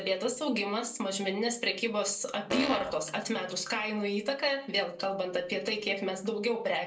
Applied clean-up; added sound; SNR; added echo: none; Fart; 3 dB; reverberation time 0.2 s.